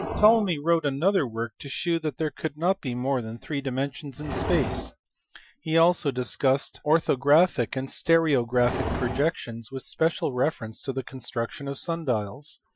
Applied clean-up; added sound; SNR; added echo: classical method Wiener filter.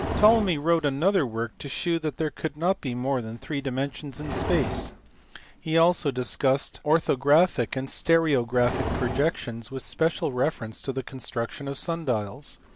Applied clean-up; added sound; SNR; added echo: none; Livestock, farm animals, working animals; 11 dB; none.